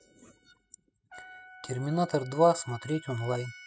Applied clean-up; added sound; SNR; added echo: classical method spectral subtraction.